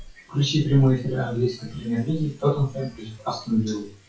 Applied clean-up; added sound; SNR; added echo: classical method WPE with log-MMSE.